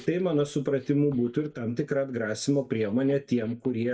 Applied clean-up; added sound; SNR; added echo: neural mask model DeepFilterNet 3.